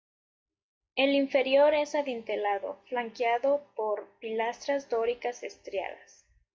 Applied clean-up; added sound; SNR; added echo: none; none; none; none.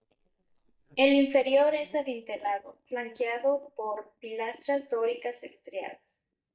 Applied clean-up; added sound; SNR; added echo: neural mask model DeepFilterNet 3.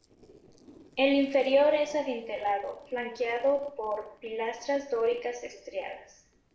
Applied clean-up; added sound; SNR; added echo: neural separator model SepFormer DNS4.